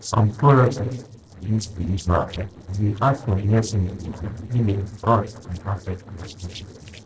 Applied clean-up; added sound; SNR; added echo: neural separator model SepFormer DNS4.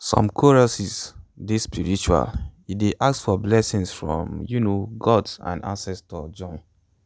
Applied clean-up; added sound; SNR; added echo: none; none; none; none.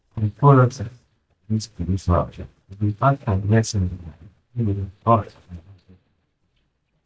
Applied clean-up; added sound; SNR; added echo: neural mask model DeepFilterNet 3.